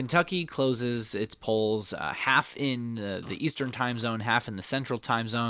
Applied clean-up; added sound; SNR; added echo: neural mask model Resemble Enhance denoiser.